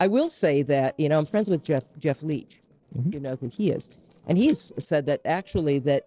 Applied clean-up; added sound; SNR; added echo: neural separator model SepFormer DNS4.